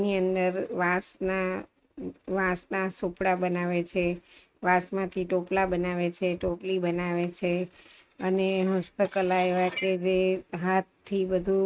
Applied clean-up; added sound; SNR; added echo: neural mask model RNNoise.